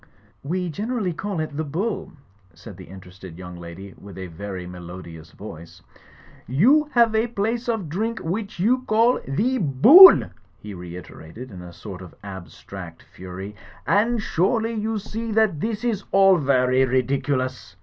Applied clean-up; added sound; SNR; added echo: none; none; none; none.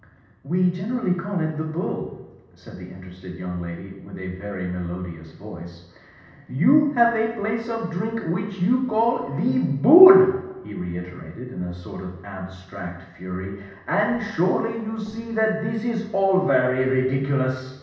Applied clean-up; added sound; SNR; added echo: none; none; none; reverberation time 0.9 s.